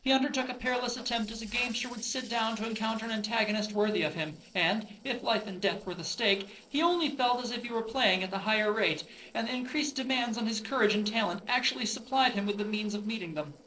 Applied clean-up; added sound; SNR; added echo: neural separator model SepFormer DNS4.